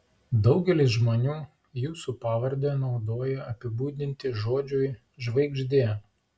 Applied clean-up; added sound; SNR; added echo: none; none; none; none.